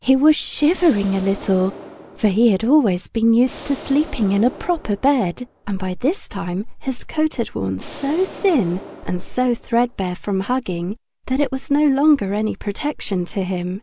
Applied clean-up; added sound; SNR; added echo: none; Explosion; 17 dB; none.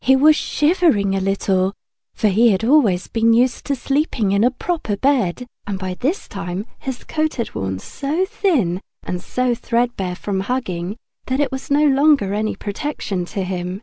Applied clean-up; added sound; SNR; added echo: none; none; none; none.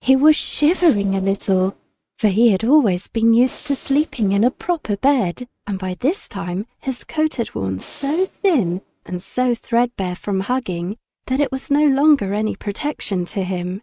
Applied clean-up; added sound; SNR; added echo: neural mask model RNNoise.